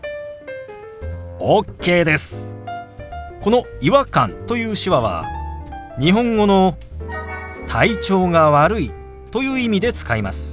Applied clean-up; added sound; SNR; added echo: none; none; none; none.